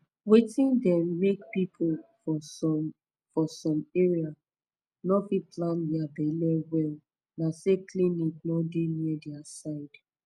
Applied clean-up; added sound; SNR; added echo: none; none; none; none.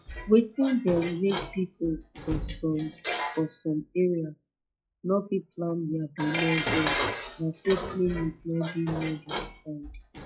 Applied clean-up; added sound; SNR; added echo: classical method log-MMSE.